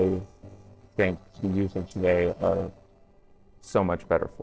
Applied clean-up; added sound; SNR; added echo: neural separator model SepFormer DNS4.